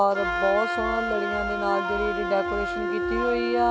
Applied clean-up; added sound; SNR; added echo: none; Wind instrument, woodwind instrument; 2 dB; none.